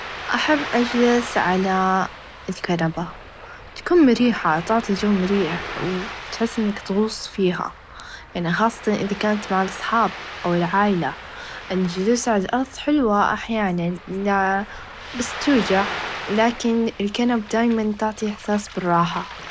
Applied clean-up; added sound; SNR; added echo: none; Ocean; 13 dB; none.